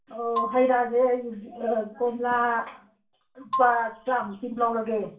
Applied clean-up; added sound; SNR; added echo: none; Marimba, xylophone; 9 dB; reverberation time 0.3 s.